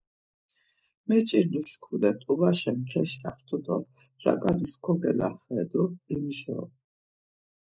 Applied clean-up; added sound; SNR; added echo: neural mask model Resemble Enhance denoiser.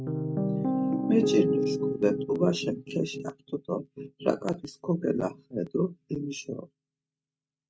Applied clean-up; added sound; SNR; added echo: neural mask model RNNoise.